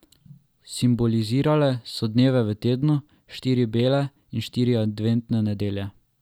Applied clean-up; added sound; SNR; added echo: none; none; none; none.